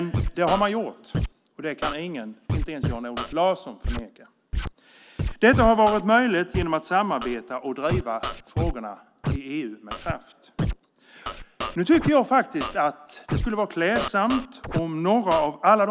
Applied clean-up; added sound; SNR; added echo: none; Scratching (performance technique); 7 dB; none.